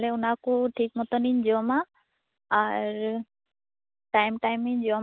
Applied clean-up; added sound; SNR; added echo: none; none; none; none.